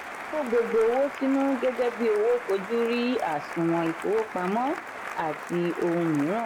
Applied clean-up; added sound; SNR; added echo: none; Applause; 10 dB; none.